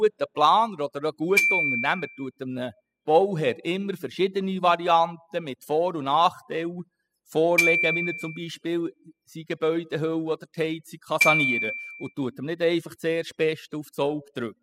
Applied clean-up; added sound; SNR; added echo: classical method spectral subtraction.